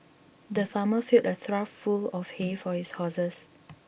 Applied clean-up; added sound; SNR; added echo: none; Snare drum; 19 dB; none.